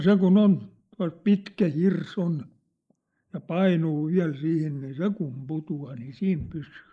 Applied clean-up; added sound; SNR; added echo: neural mask model Resemble Enhance denoiser.